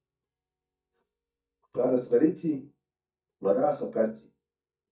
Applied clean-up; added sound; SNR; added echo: neural mask model DeepFilterNet 3.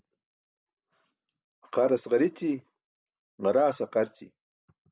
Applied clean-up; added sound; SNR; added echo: none; none; none; none.